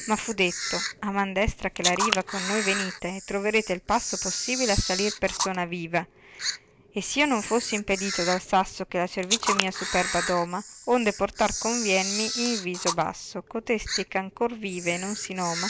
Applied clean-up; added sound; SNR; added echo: none; Camera; 5 dB; none.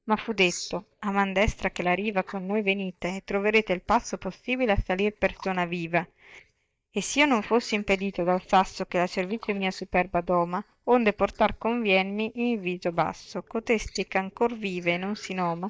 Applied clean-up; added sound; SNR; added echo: neural mask model DeepFilterNet 3.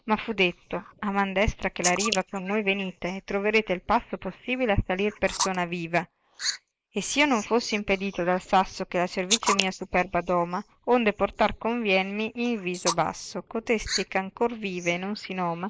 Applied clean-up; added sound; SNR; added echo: neural mask model Resemble Enhance denoiser.